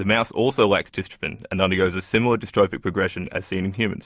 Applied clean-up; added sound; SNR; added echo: none; none; none; none.